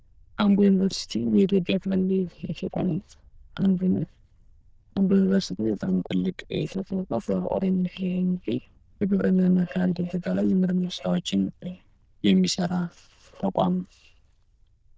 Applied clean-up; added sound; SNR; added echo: neural diffusion model UNIVERSE++.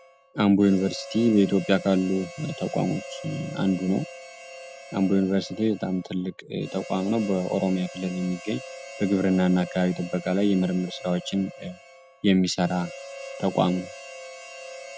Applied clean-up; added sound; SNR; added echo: none; Harmonica; 15 dB; none.